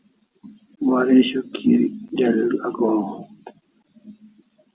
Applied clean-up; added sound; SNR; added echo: none; none; none; none.